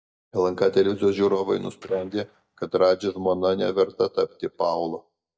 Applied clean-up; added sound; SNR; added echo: neural mask model DeepFilterNet 3.